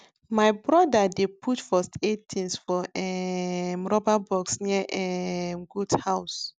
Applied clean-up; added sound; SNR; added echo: none; none; none; none.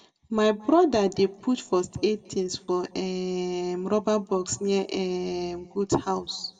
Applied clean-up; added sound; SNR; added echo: none; none; none; reverberation time 1.7 s.